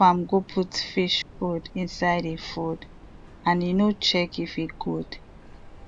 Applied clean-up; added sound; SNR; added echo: none; Train; 19 dB; none.